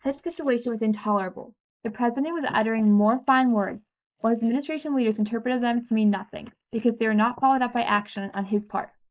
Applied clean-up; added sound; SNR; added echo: neural mask model Resemble Enhance denoiser.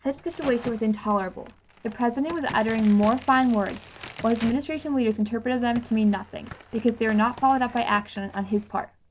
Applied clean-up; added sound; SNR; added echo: none; Crack; 19 dB; none.